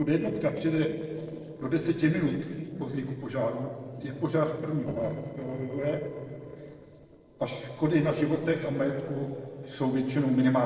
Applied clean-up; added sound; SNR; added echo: neural separator model SepFormer DNS4.